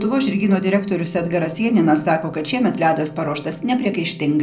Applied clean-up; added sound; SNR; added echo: neural separator model SepFormer DNS4.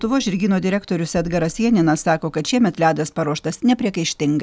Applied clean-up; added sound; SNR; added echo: none; none; none; none.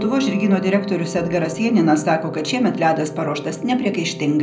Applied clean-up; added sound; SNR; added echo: none; Wind instrument, woodwind instrument; 14 dB; reverberation time 0.5 s.